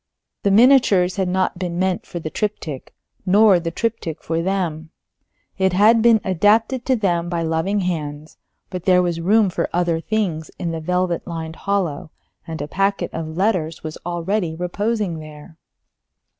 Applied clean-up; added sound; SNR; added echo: none; none; none; none.